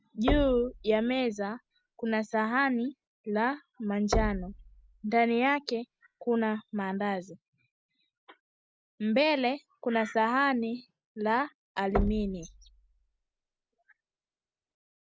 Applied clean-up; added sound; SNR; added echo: none; Knock; 7 dB; none.